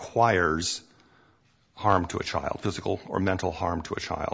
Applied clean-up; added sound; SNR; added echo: none; none; none; none.